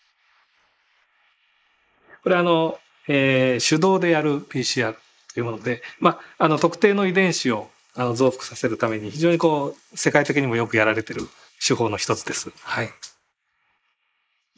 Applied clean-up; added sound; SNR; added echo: neural mask model Resemble Enhance denoiser.